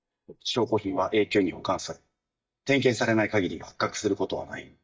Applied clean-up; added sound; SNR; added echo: neural mask model DeepFilterNet 3.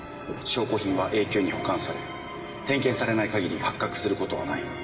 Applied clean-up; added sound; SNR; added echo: none; Walk, footsteps; 12 dB; reverberation time 1.6 s.